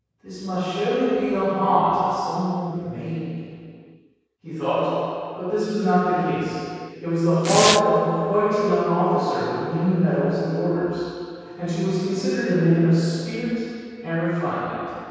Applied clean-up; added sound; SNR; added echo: none; Domestic sounds, home sounds; 7 dB; reverberation time 2.2 s.